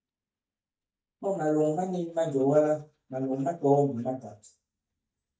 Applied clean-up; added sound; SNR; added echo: neural mask model DeepFilterNet 3.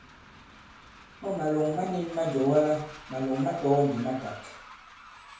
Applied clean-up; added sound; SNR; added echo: none; Train; 18 dB; reverberation time 0.5 s.